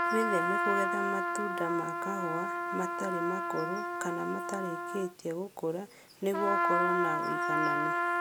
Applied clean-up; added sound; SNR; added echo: none; Trumpet; -3 dB; none.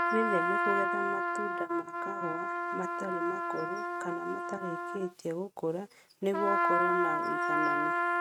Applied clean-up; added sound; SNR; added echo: neural mask model RNNoise.